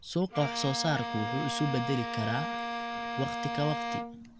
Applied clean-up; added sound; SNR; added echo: none; Bowed string instrument; 3 dB; none.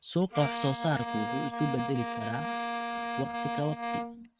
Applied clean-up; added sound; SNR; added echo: neural mask model RNNoise.